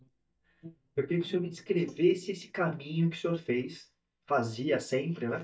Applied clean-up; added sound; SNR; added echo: neural mask model DeepFilterNet 3.